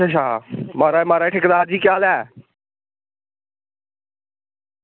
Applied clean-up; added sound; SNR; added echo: none; none; none; none.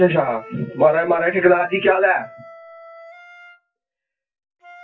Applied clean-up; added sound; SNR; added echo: classical method WPE with log-MMSE.